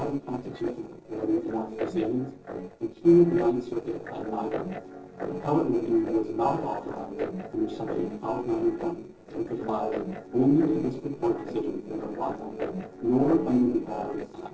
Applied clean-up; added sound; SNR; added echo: neural separator model SepFormer DNS4.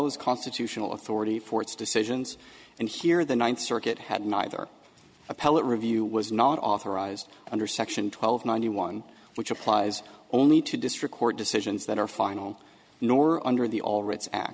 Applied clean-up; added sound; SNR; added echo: none; none; none; none.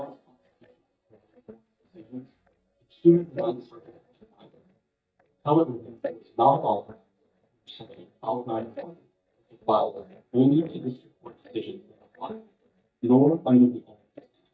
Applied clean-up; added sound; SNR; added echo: neural mask model DeepFilterNet 3.